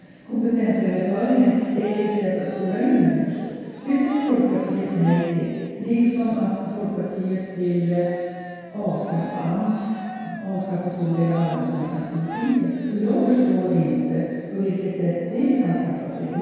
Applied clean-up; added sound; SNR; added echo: none; Cheering; 18 dB; reverberation time 2.0 s.